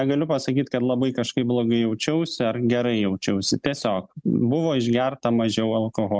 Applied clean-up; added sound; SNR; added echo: none; none; none; none.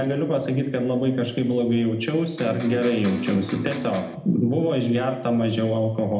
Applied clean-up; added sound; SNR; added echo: none; Electric guitar; 10 dB; reverberation time 0.7 s.